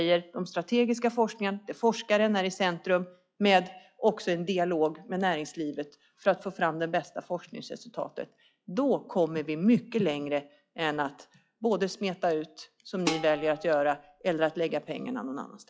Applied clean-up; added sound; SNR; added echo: classical method log-MMSE.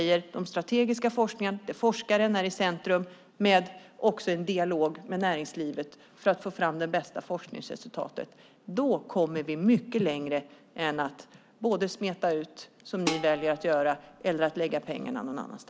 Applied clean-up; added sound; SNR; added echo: none; Dishes, pots, and pans; 11 dB; none.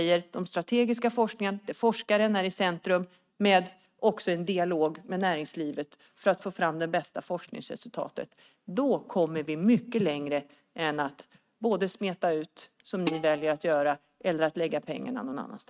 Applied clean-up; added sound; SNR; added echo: neural mask model RNNoise.